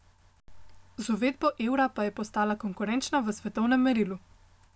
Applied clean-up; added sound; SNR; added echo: none; none; none; none.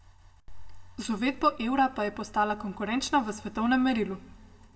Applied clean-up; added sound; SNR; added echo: none; none; none; reverberation time 0.8 s.